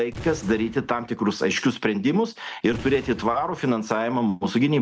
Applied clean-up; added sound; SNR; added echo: none; Boom; 18 dB; none.